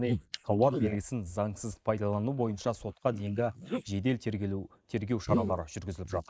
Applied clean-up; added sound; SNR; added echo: neural mask model Resemble Enhance denoiser.